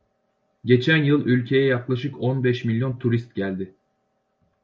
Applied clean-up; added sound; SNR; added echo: none; none; none; none.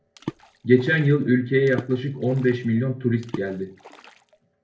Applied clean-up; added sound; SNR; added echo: none; Water / Splash, splatter; 17 dB; reverberation time 0.3 s.